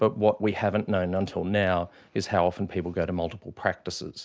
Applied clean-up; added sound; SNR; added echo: none; none; none; none.